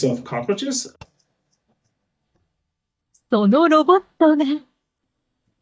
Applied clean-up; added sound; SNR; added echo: neural mask model DeepFilterNet 3.